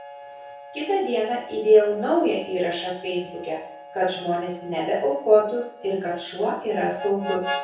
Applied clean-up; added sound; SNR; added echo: none; Harmonica; 13 dB; reverberation time 0.6 s.